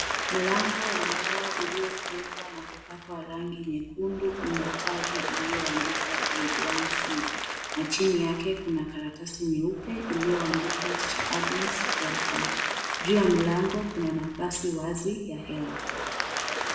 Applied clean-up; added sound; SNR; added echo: none; Applause / Crowd; 1 dB; reverberation time 0.9 s.